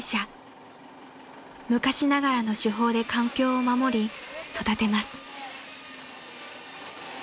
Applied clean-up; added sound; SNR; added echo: none; none; none; none.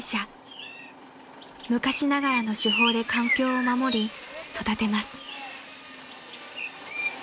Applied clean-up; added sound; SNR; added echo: none; Bird; 5 dB; none.